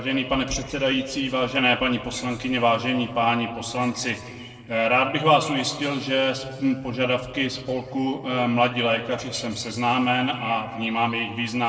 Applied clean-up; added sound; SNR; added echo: neural separator model SepFormer DNS4.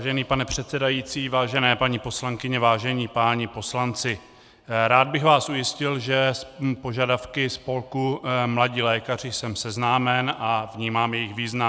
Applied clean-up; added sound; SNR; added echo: none; none; none; none.